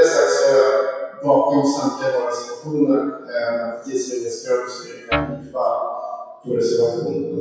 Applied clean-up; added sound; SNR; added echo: classical method WPE with log-MMSE.